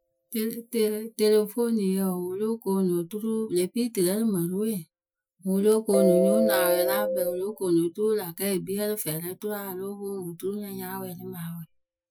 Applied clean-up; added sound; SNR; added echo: classical method Wiener filter.